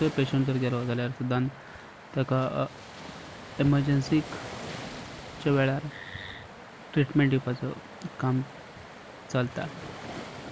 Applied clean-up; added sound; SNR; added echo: none; Wood + Waves, surf; 14 dB; none.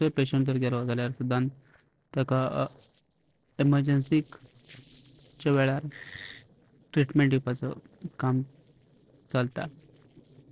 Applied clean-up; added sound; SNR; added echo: neural separator model SepFormer DNS4.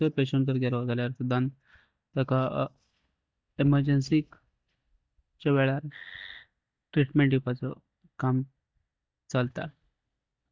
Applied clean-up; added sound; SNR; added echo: neural mask model DeepFilterNet 3.